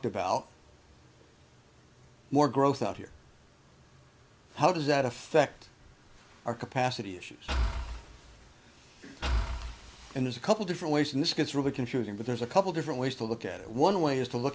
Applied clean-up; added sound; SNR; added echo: none; Engine / Car; 2 dB; none.